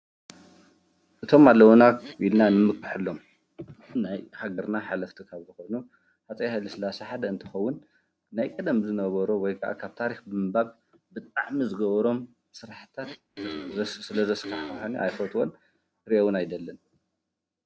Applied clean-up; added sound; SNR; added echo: none; Cough; 13 dB; none.